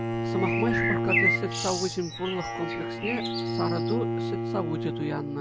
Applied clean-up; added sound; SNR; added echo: none; Bowed string instrument + Bird; -4 dB; none.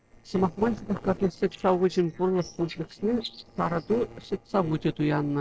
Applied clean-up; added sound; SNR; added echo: neural separator model SepFormer DNS4.